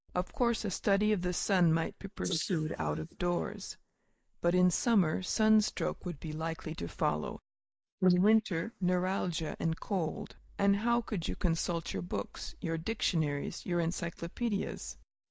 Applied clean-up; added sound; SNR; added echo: neural mask model Resemble Enhance denoiser.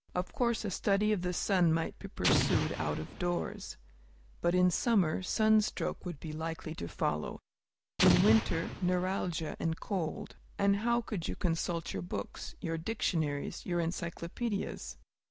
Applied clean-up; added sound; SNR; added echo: none; Explosion; 2 dB; none.